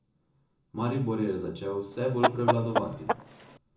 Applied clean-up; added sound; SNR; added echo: none; Chicken, rooster; -2 dB; reverberation time 0.6 s.